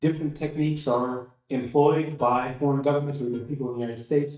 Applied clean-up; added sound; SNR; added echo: neural mask model DeepFilterNet 3.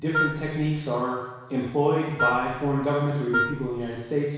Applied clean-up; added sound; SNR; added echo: none; Wind instrument, woodwind instrument; 4 dB; reverberation time 1.1 s.